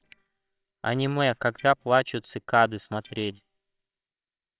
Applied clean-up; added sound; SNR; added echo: neural separator model SepFormer WHAMR!.